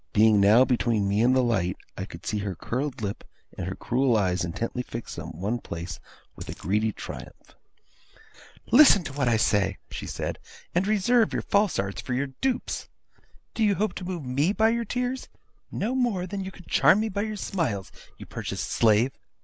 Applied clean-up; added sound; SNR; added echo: none; Coin (dropping); 18 dB; none.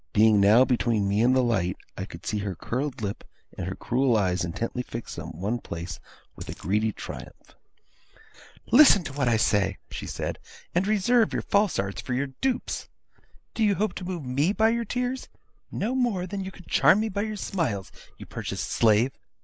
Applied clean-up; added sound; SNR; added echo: neural mask model Resemble Enhance denoiser.